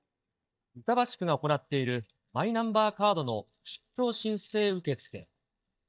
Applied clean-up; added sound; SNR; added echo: neural mask model DeepFilterNet 3.